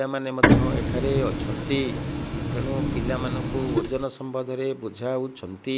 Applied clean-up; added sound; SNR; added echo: none; Printer; -5 dB; none.